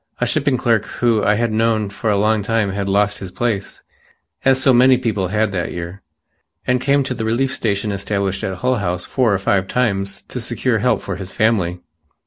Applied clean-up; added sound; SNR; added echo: none; none; none; none.